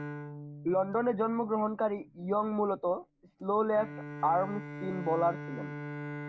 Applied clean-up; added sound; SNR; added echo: none; Bowed string instrument; 11 dB; none.